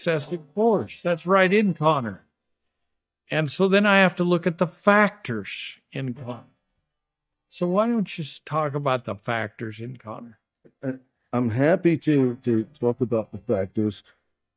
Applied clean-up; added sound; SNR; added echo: neural mask model DeepFilterNet 3.